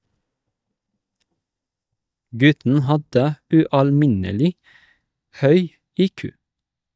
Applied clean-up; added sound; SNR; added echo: neural mask model DeepFilterNet 3.